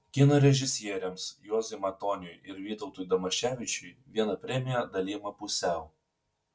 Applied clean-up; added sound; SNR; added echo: none; none; none; none.